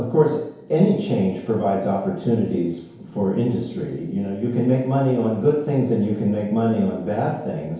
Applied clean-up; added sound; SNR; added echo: none; none; none; reverberation time 1.0 s.